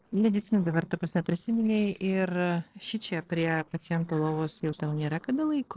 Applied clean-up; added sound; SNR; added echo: neural separator model SepFormer DNS4.